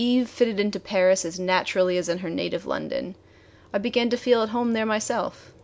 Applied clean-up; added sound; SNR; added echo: none; none; none; none.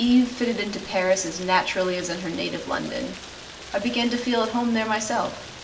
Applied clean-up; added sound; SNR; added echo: none; Rain; 16 dB; reverberation time 0.8 s.